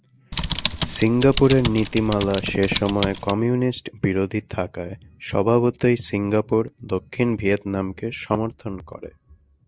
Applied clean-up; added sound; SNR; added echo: none; Typing; 6 dB; none.